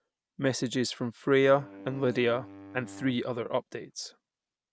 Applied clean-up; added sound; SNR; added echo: none; Wind instrument, woodwind instrument; 18 dB; none.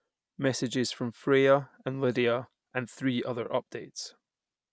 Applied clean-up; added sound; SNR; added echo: none; none; none; none.